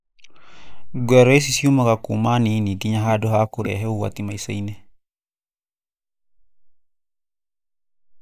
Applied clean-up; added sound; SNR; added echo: neural mask model Resemble Enhance denoiser.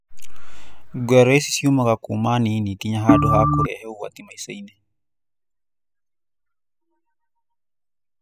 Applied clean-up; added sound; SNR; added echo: classical method spectral subtraction.